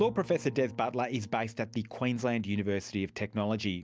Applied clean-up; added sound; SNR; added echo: none; Bowed string instrument; 20 dB; none.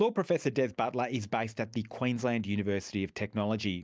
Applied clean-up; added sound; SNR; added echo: neural mask model Resemble Enhance denoiser.